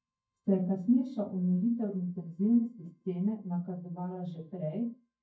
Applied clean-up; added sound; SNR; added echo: neural mask model DeepFilterNet 3.